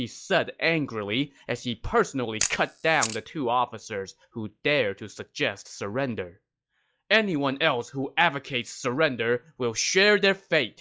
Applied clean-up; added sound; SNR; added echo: classical method log-MMSE.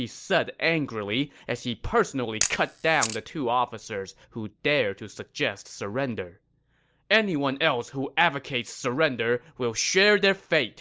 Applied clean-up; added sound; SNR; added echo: none; Camera; 8 dB; none.